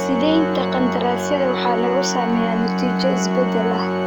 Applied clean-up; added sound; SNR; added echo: none; Organ; 0 dB; none.